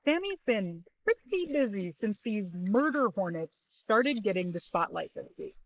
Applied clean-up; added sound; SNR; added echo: neural mask model Resemble Enhance denoiser.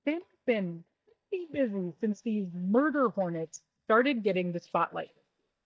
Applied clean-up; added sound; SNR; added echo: neural mask model DeepFilterNet 3.